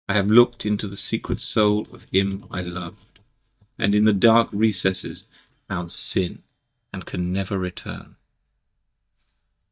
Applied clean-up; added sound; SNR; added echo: neural mask model DeepFilterNet 3.